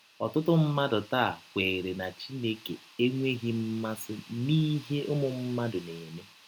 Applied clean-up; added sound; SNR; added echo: none; none; none; none.